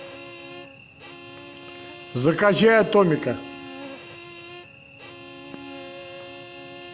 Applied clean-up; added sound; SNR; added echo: none; Bowed string instrument + Cricket / Buzz; 14 dB; none.